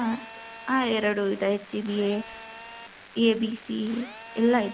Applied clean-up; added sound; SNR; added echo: none; Telephone; 17 dB; none.